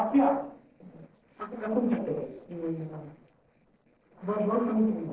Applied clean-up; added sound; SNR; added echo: neural separator model SepFormer DNS4.